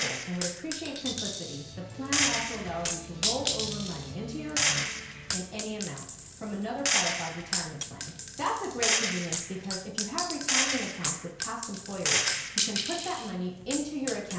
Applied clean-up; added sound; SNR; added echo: none; Gunshot, gunfire; -3 dB; reverberation time 0.5 s.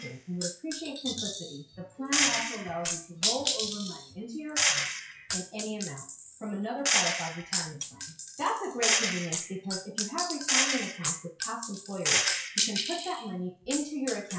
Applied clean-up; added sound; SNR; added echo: classical method WPE with log-MMSE.